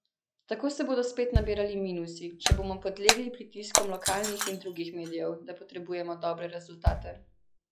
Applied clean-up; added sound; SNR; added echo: classical method log-MMSE.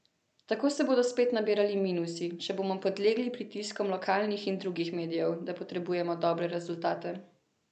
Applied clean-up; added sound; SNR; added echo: none; none; none; none.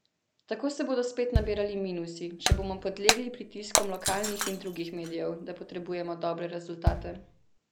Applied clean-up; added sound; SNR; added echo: none; Shatter + Bass drum; -2 dB; none.